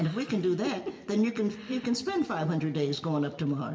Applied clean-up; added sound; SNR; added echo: none; none; none; reverberation time 1.7 s.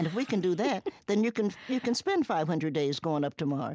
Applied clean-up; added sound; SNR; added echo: none; none; none; none.